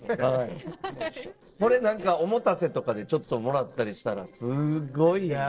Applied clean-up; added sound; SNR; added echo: neural separator model SepFormer DNS4.